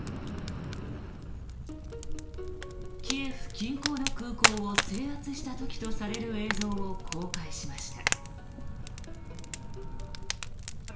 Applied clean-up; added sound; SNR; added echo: none; Fire; -4 dB; reverberation time 1.6 s.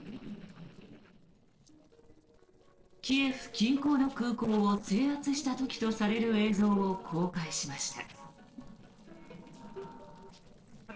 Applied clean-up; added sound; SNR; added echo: neural separator model SepFormer DNS4.